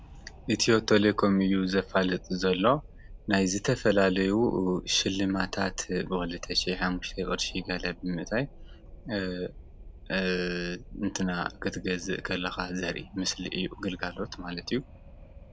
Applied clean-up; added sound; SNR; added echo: none; Wind; 17 dB; none.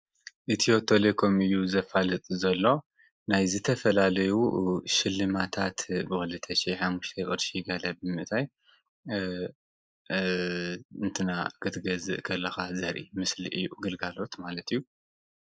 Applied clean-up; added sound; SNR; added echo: neural mask model Resemble Enhance denoiser.